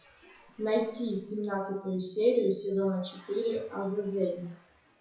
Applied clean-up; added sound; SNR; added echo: classical method WPE with log-MMSE.